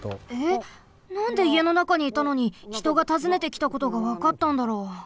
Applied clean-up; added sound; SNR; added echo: none; none; none; none.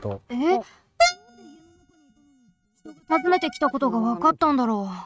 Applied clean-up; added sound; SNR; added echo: neural mask model RNNoise.